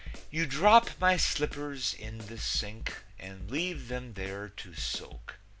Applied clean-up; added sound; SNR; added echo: none; Snare drum; 12 dB; none.